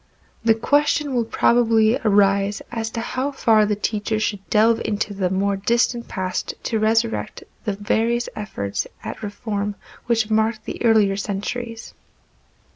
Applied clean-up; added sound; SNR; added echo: none; none; none; none.